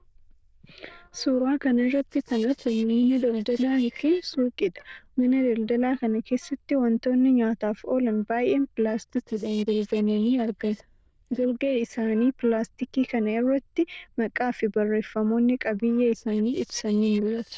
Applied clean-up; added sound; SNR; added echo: neural diffusion model UNIVERSE++.